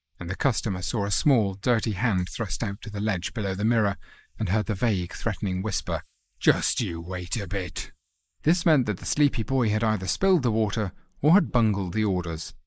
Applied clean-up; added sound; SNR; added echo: neural mask model Resemble Enhance denoiser.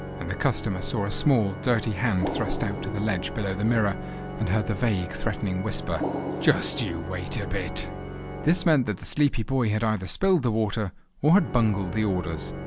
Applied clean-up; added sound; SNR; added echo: none; Organ + Water; 9 dB; none.